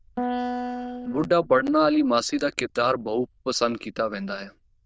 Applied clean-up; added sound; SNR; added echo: neural diffusion model UNIVERSE++.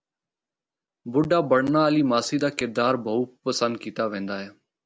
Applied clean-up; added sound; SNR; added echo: none; none; none; none.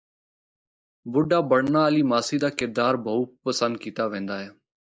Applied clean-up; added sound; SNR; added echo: neural mask model Resemble Enhance denoiser.